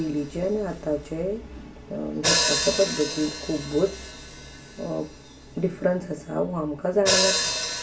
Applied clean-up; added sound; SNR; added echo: none; Hi-hat; 2 dB; reverberation time 0.2 s.